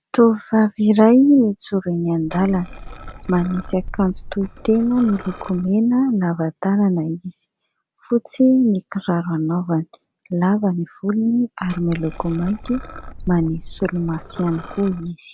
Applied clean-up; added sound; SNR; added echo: none; Liquid; 15 dB; none.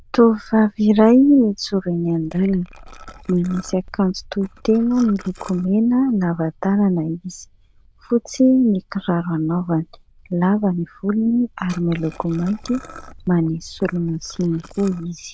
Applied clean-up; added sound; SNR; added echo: neural diffusion model UNIVERSE++.